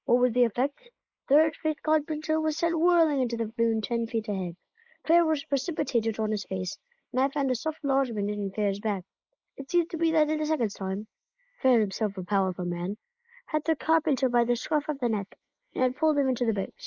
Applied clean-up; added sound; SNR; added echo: neural mask model Resemble Enhance denoiser.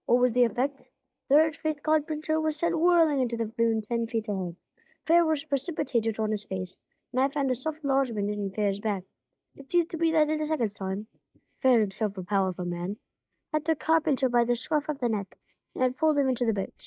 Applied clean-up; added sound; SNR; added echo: neural mask model DeepFilterNet 3.